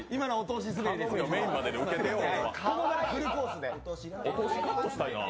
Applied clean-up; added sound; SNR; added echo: none; none; none; none.